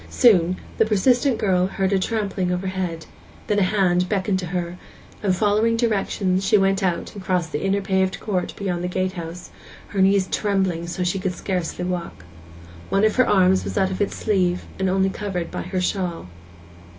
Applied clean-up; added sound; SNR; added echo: none; Car passing by; 19 dB; none.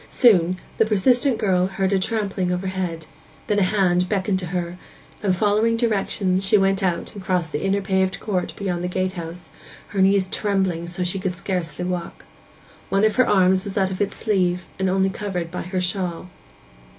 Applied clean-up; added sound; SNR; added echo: none; none; none; none.